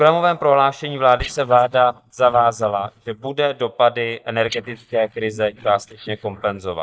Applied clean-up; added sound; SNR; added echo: neural mask model DeepFilterNet 3.